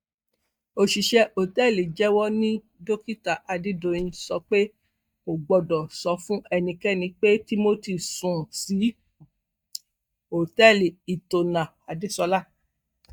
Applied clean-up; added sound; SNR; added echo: neural mask model DeepFilterNet 3.